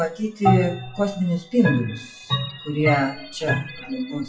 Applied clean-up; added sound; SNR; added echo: classical method WPE with log-MMSE.